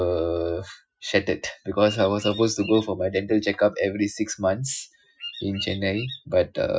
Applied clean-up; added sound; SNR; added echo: classical method Wiener filter.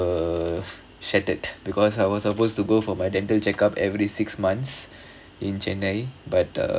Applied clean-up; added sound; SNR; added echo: none; none; none; none.